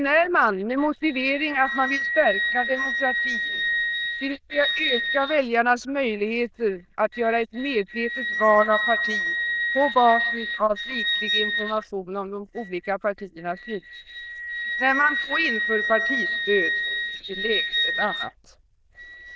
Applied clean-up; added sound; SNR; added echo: neural diffusion model UNIVERSE++.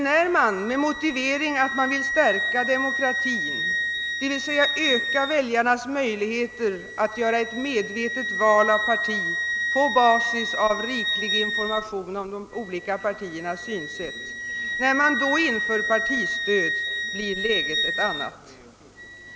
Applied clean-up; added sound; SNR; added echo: none; Wind instrument, woodwind instrument; 3 dB; none.